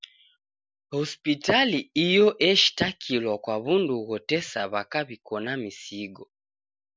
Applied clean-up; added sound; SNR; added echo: none; none; none; none.